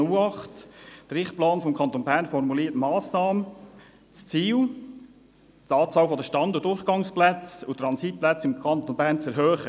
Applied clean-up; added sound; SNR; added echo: none; none; none; none.